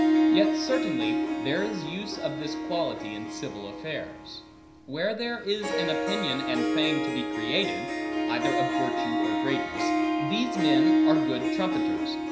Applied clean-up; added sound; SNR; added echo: none; Harp; -5 dB; reverberation time 0.5 s.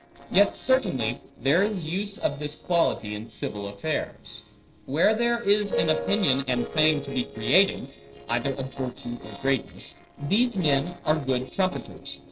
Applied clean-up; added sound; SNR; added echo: neural separator model SepFormer DNS4.